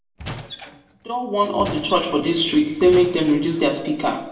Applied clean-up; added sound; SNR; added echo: none; Squeak / Wood; 16 dB; reverberation time 0.7 s.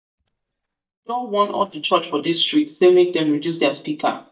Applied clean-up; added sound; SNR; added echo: neural mask model DeepFilterNet 3.